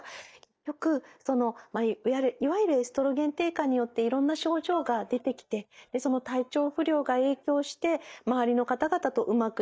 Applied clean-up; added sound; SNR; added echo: neural mask model DeepFilterNet 3.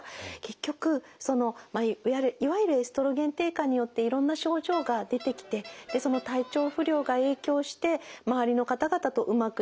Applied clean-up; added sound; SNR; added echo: none; Crowd; 17 dB; none.